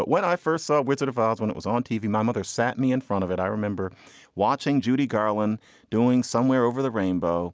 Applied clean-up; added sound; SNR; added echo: none; none; none; none.